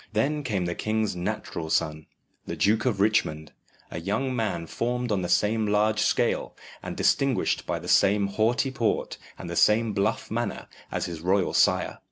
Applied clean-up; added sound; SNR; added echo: none; none; none; none.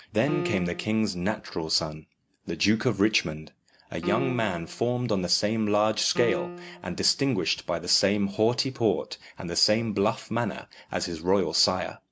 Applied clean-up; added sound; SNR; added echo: none; Piano; 9 dB; none.